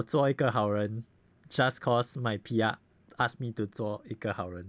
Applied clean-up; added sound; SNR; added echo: none; none; none; none.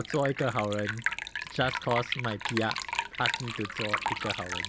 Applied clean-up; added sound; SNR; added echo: none; Liquid; 2 dB; none.